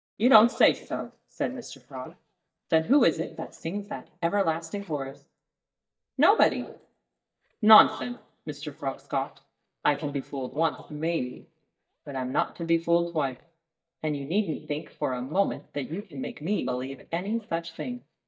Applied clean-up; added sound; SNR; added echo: neural mask model DeepFilterNet 3.